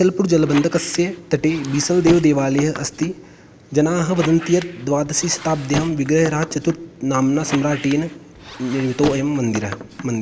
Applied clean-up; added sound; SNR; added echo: none; Squeak; 13 dB; none.